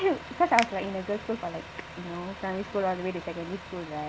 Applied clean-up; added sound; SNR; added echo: none; Finger snapping + Truck; 9 dB; none.